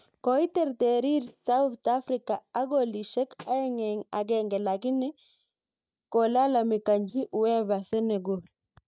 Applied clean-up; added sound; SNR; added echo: neural mask model DeepFilterNet 3.